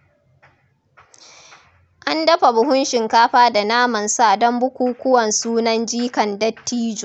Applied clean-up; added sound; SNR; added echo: none; none; none; none.